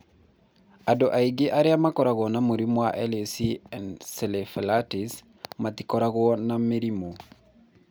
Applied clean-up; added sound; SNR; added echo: none; none; none; none.